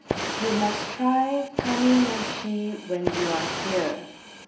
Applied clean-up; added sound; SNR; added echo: none; Fire; 5 dB; reverberation time 0.7 s.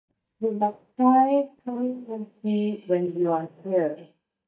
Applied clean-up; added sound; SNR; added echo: neural mask model DeepFilterNet 3.